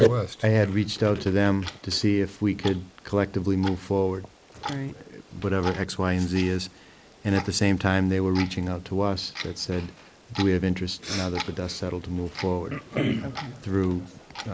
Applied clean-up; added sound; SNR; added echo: neural mask model Resemble Enhance denoiser.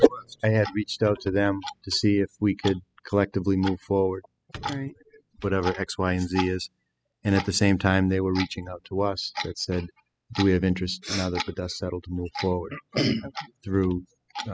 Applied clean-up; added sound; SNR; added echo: classical method spectral subtraction.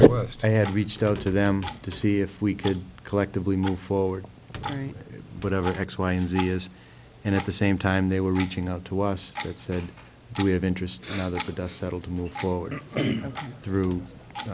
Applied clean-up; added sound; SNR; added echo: none; Clock; 16 dB; none.